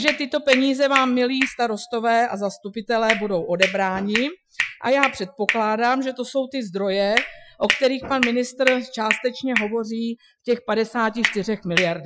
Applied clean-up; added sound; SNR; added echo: classical method Wiener filter.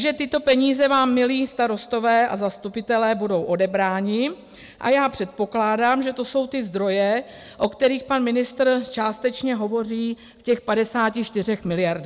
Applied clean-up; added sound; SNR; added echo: none; none; none; none.